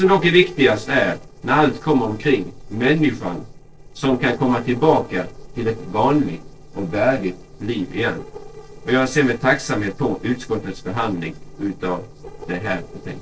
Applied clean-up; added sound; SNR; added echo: neural separator model SepFormer DNS4.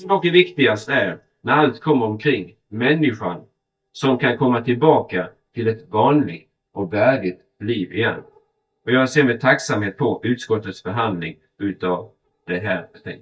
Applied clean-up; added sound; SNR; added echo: neural mask model DeepFilterNet 3.